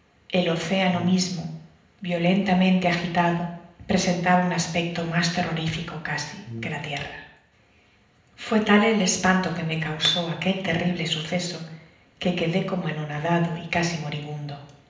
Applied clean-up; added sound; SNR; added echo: none; Brass instrument; 14 dB; reverberation time 0.8 s.